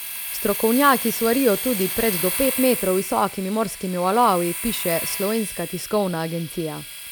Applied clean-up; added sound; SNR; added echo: none; Domestic sounds, home sounds; 7 dB; none.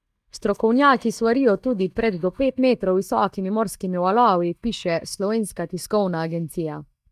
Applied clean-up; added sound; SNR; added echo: neural mask model DeepFilterNet 3.